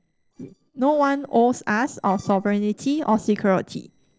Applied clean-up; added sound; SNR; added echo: neural separator model SepFormer DNS4.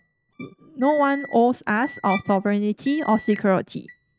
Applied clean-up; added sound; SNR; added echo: neural mask model RNNoise.